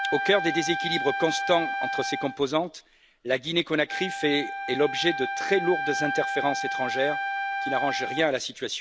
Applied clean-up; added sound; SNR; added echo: none; Wind instrument, woodwind instrument; 4 dB; none.